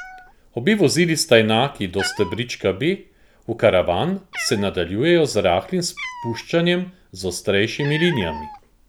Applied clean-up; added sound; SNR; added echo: none; Cat; 16 dB; none.